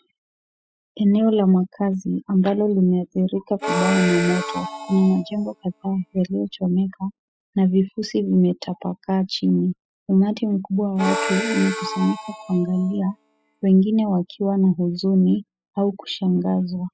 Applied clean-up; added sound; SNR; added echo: classical method spectral subtraction.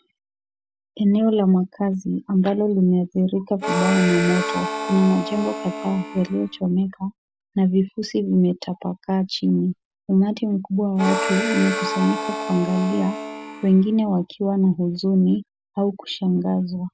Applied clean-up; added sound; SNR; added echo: none; Harmonica; 6 dB; none.